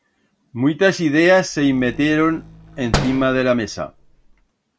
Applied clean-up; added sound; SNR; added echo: none; Slam; 10 dB; none.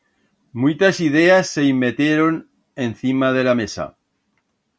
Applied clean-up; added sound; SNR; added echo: none; none; none; none.